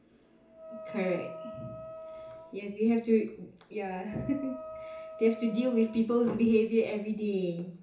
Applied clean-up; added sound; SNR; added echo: none; Wind instrument, woodwind instrument; 15 dB; reverberation time 0.7 s.